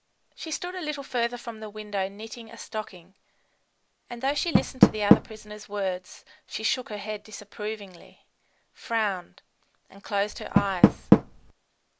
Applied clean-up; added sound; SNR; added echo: none; Door; -4 dB; none.